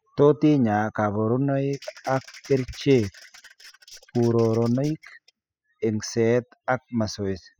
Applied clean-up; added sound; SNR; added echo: classical method spectral subtraction.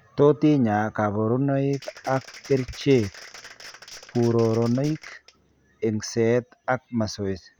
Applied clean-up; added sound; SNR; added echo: none; Applause; 20 dB; none.